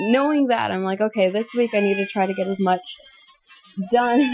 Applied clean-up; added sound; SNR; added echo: classical method Wiener filter.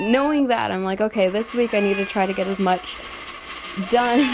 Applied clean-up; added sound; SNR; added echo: none; Meow + Coin (dropping); 13 dB; none.